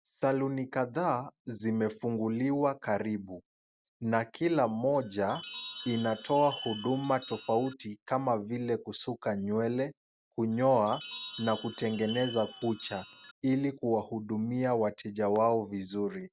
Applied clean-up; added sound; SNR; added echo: none; Chime; 14 dB; none.